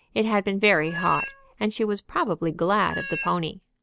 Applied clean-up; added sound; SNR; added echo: none; Meow; 10 dB; none.